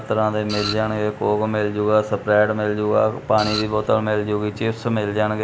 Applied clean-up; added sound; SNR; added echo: none; Printer; 9 dB; none.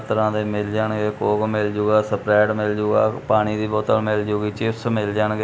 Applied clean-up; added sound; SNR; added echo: none; none; none; none.